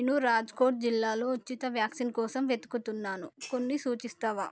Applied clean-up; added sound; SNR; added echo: none; none; none; none.